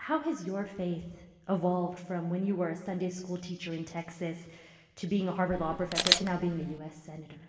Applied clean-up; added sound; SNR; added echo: none; Camera; -2 dB; reverberation time 1.3 s.